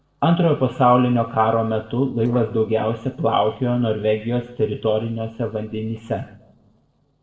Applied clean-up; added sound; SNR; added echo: neural separator model SepFormer DNS4.